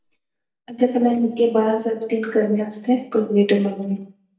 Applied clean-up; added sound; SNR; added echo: neural mask model DeepFilterNet 3.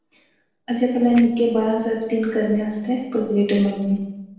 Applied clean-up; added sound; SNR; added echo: neural separator model SepFormer DNS4.